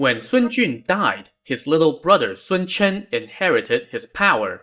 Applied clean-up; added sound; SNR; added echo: neural mask model DeepFilterNet 3.